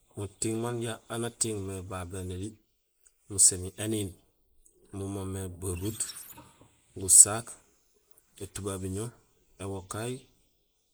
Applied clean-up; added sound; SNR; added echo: neural mask model Resemble Enhance denoiser.